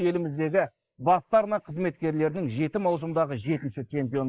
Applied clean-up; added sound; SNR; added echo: neural mask model Resemble Enhance denoiser.